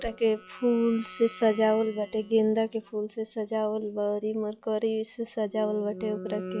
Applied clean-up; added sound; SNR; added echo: classical method log-MMSE.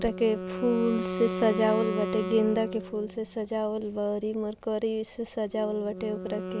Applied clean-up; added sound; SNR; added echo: none; Wind instrument, woodwind instrument; 7 dB; none.